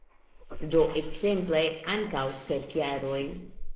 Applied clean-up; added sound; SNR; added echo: neural mask model Resemble Enhance denoiser.